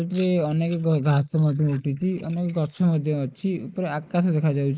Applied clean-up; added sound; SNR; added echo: neural mask model Resemble Enhance denoiser.